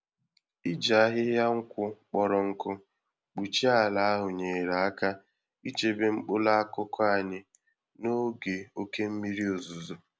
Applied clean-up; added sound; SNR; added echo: none; none; none; none.